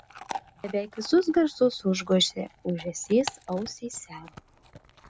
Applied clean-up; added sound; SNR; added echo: none; Chewing, mastication / Dog; 17 dB; none.